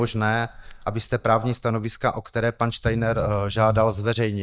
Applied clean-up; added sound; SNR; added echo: neural mask model DeepFilterNet 3.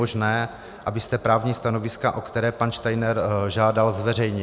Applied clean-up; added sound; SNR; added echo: none; none; none; none.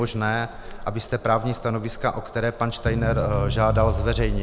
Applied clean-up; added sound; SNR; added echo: none; Crackle; 4 dB; none.